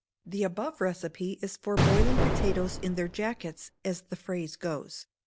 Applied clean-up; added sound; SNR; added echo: none; Explosion; -4 dB; none.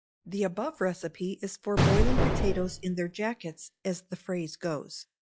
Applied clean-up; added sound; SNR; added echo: classical method log-MMSE.